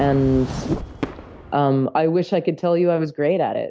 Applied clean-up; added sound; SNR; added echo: none; Whoosh, swoosh, swish / Fireworks; 12 dB; none.